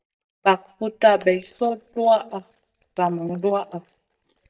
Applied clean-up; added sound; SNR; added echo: neural mask model DeepFilterNet 3.